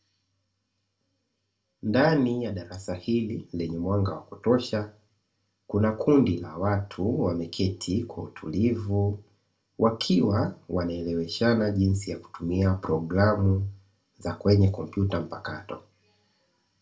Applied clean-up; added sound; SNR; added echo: none; none; none; reverberation time 0.2 s.